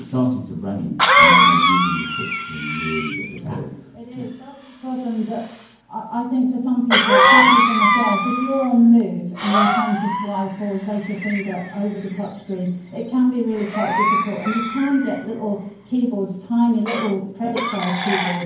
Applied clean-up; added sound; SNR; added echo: none; Cough; -1 dB; reverberation time 0.9 s.